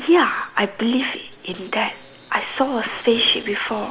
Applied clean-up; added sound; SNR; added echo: none; none; none; none.